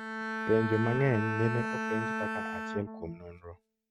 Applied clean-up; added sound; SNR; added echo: neural mask model RNNoise.